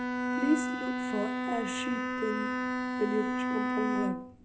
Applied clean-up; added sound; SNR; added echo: none; Bowed string instrument; -3 dB; reverberation time 0.3 s.